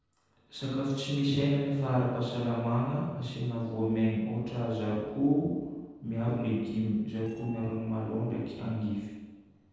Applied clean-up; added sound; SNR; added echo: neural separator model SepFormer DNS4.